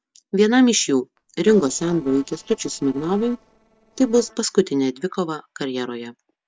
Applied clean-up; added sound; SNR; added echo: neural separator model SepFormer DNS4.